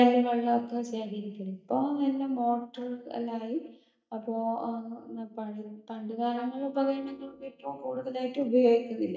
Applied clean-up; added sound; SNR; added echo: neural mask model DeepFilterNet 3.